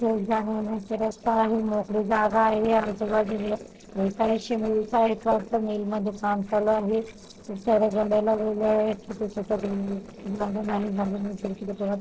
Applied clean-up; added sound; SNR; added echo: neural separator model SepFormer DNS4.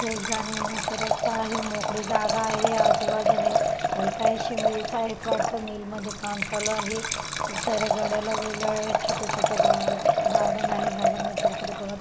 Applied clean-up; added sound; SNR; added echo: none; Liquid; -5 dB; none.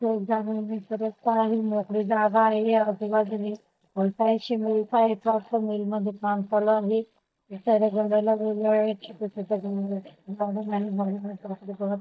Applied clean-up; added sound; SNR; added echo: neural mask model DeepFilterNet 3.